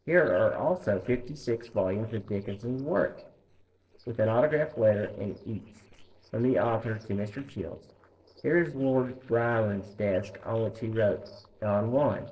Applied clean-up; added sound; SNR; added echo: neural separator model SepFormer DNS4.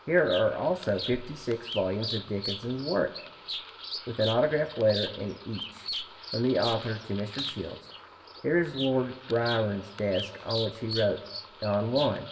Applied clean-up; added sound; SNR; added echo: none; Bird vocalization, bird call, bird song; 10 dB; reverberation time 0.9 s.